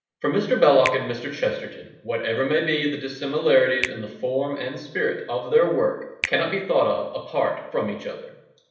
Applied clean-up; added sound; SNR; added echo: none; Finger snapping; 15 dB; reverberation time 0.8 s.